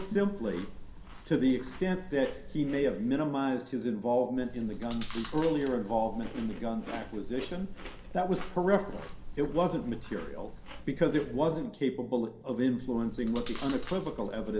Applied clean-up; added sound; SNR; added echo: none; Chewing, mastication; 11 dB; reverberation time 0.3 s.